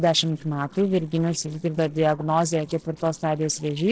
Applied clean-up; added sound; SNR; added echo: neural separator model SepFormer DNS4.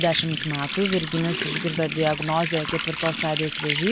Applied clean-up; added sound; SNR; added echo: none; Water tap, faucet; 3 dB; none.